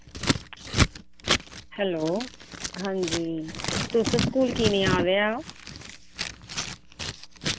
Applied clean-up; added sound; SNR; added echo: none; Scissors; 1 dB; none.